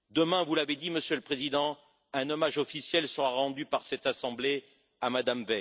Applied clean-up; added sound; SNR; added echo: none; none; none; none.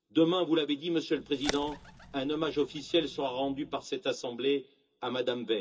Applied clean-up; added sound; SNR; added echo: none; Bird; 14 dB; reverberation time 0.2 s.